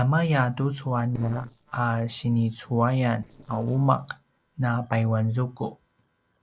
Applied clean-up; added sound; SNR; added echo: neural separator model SepFormer DNS4.